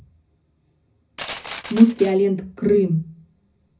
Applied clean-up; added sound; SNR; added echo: none; Glass; 16 dB; reverberation time 0.4 s.